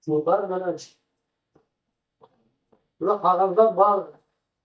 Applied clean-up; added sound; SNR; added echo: neural mask model DeepFilterNet 3.